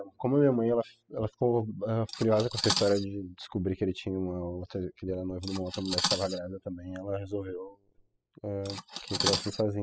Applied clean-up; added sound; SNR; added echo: classical method spectral subtraction.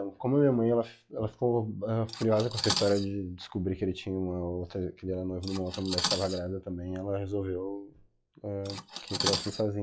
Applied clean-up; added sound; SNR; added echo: classical method log-MMSE.